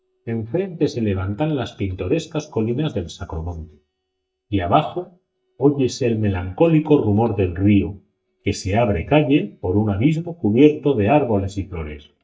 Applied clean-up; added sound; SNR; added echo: neural mask model DeepFilterNet 3.